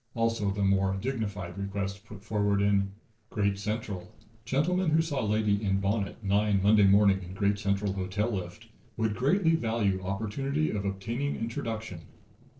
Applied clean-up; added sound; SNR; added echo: neural separator model SepFormer DNS4.